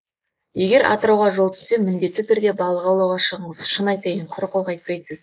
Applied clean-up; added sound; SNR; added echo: neural mask model Resemble Enhance denoiser.